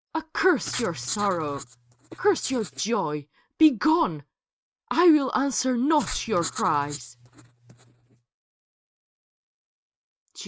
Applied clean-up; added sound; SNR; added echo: neural mask model RNNoise.